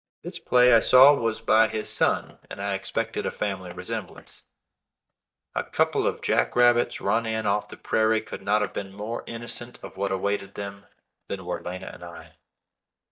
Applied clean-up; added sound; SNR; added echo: neural mask model DeepFilterNet 3.